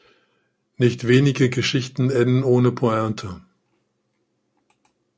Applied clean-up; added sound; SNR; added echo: none; none; none; none.